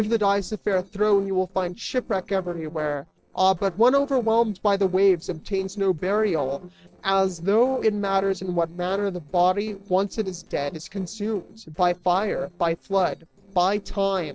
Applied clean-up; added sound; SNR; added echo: neural separator model SepFormer DNS4.